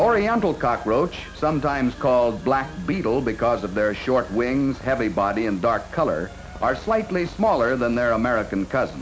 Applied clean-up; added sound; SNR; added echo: none; none; none; none.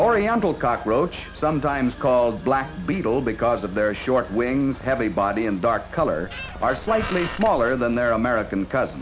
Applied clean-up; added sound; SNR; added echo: none; Squeak; 12 dB; none.